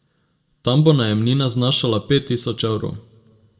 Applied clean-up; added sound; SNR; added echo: none; none; none; reverberation time 0.6 s.